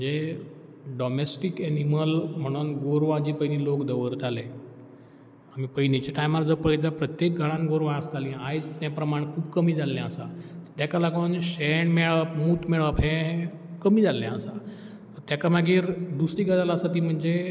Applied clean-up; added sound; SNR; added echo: none; none; none; none.